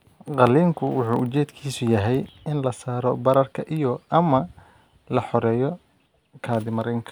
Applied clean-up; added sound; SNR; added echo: none; none; none; none.